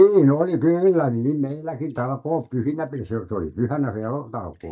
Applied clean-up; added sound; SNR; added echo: neural mask model DeepFilterNet 3.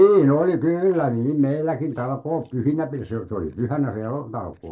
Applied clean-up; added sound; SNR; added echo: neural separator model SepFormer DNS4.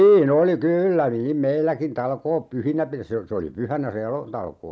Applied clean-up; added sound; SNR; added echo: none; none; none; none.